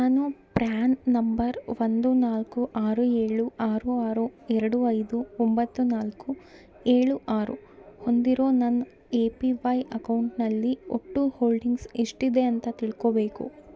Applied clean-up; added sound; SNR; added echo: none; none; none; none.